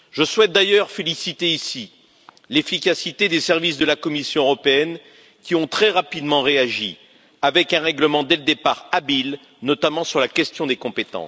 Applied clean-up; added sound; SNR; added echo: none; none; none; none.